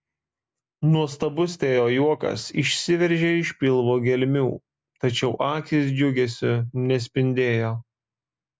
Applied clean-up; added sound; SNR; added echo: none; none; none; none.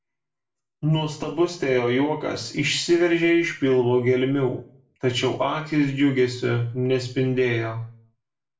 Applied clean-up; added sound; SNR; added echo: none; none; none; reverberation time 0.4 s.